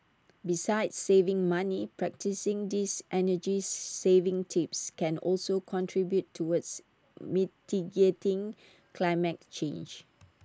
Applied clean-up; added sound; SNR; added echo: none; none; none; none.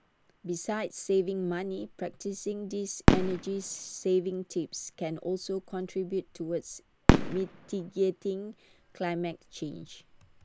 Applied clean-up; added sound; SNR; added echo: none; Fireworks; -1 dB; none.